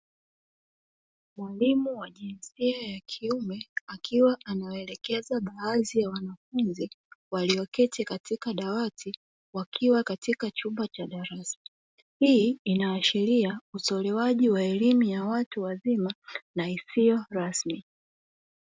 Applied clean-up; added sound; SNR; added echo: none; none; none; none.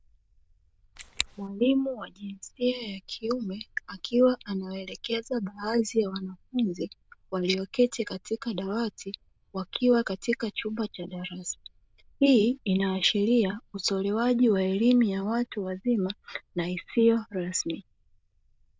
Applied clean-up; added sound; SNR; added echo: neural diffusion model UNIVERSE++.